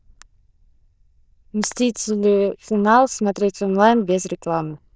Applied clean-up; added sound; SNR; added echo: neural diffusion model UNIVERSE++.